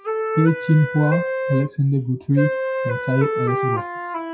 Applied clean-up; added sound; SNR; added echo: classical method WPE with log-MMSE.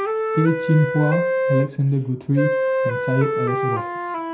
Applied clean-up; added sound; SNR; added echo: none; Wind instrument, woodwind instrument; 1 dB; reverberation time 0.5 s.